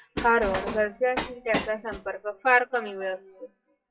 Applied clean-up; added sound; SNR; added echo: classical method WPE with log-MMSE.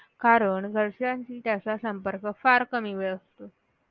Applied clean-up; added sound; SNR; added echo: none; none; none; none.